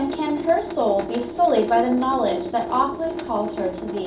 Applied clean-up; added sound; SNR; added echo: none; Drip / Sink (filling or washing) / Water tap, faucet; 8 dB; reverberation time 0.4 s.